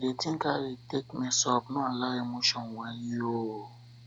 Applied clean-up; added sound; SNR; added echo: none; Mechanical fan; 20 dB; none.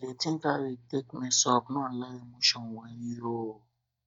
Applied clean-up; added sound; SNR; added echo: neural mask model DeepFilterNet 3.